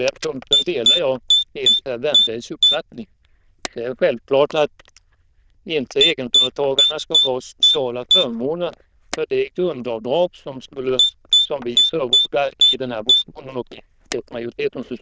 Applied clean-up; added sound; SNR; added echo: neural diffusion model UNIVERSE++.